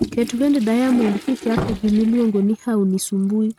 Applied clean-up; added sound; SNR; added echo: neural mask model RNNoise.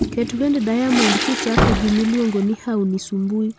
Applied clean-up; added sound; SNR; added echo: none; Toilet flush + Slam / Car; 4 dB; none.